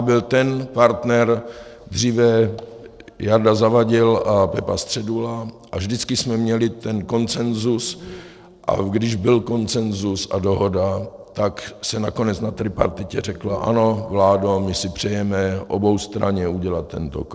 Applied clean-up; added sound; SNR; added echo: neural separator model SepFormer DNS4.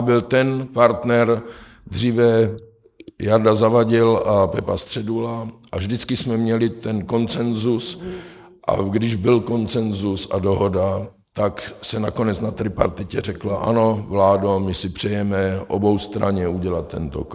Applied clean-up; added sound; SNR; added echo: neural mask model Resemble Enhance denoiser.